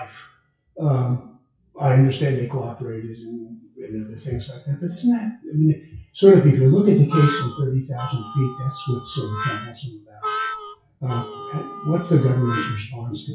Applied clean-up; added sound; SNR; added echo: classical method WPE with log-MMSE.